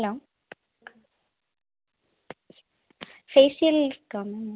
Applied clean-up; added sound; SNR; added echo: none; none; none; none.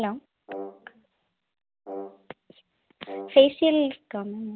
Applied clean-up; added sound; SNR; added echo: none; Brass instrument; 15 dB; none.